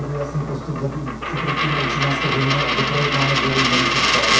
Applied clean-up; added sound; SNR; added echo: none; Coin (dropping); -3 dB; reverberation time 0.6 s.